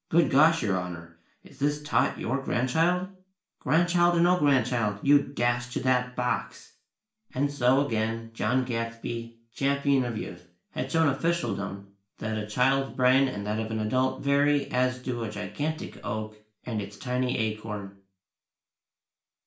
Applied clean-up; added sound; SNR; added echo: none; none; none; reverberation time 0.4 s.